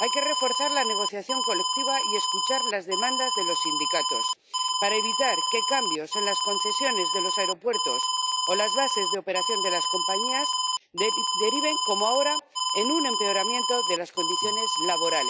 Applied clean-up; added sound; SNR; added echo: none; Alarm; -3 dB; none.